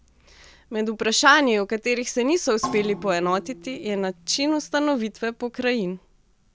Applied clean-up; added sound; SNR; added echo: none; Percussion; 15 dB; none.